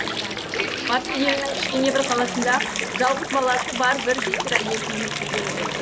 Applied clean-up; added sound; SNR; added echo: none; Water; 2 dB; none.